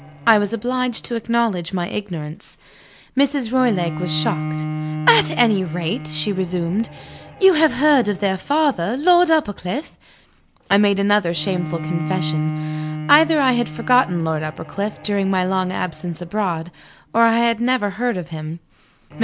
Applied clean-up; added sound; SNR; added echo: none; Bowed string instrument; 11 dB; none.